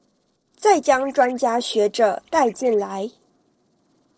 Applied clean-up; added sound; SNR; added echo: neural separator model SepFormer DNS4.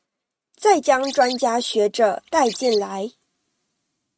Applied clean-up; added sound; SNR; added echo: neural mask model RNNoise.